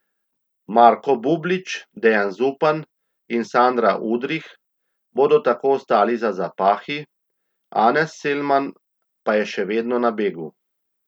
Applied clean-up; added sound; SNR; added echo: none; none; none; none.